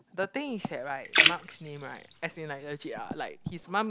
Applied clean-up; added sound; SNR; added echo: none; Splash, splatter; -5 dB; none.